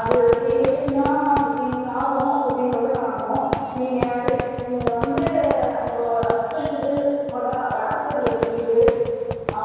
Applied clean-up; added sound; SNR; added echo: none; Fireworks; 9 dB; reverberation time 2.2 s.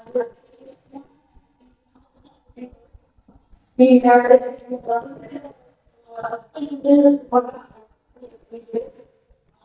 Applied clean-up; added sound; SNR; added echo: neural mask model DeepFilterNet 3.